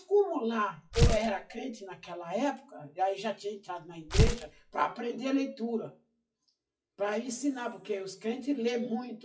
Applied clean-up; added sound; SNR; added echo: classical method WPE with log-MMSE.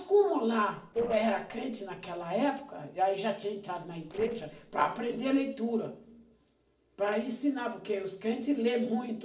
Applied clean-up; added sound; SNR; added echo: neural separator model SepFormer DNS4.